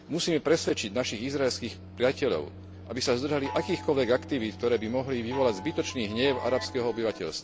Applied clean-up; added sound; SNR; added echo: none; Microwave oven + Chime; 13 dB; none.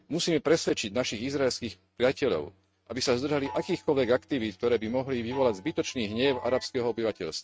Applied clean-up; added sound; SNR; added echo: neural mask model RNNoise.